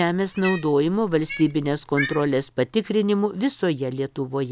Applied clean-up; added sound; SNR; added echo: none; Cat; 12 dB; none.